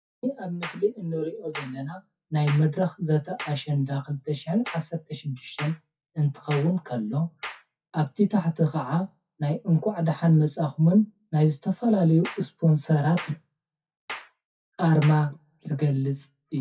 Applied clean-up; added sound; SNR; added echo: classical method WPE with log-MMSE.